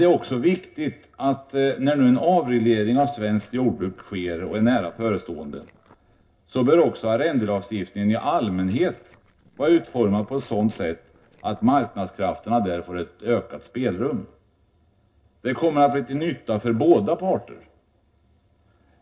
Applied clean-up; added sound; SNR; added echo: neural separator model SepFormer DNS4.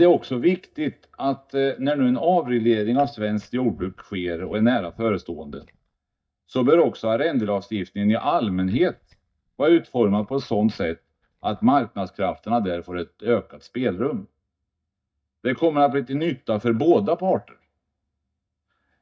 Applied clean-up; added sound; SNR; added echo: neural mask model DeepFilterNet 3.